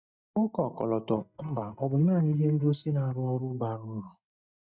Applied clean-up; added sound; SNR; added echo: neural mask model DeepFilterNet 3.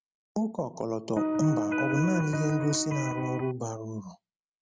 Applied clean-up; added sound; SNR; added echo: none; Electric guitar; -1 dB; none.